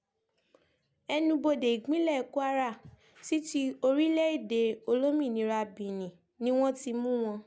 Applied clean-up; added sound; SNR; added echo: none; none; none; none.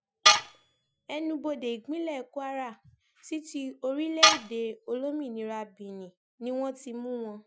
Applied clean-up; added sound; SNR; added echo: classical method Wiener filter.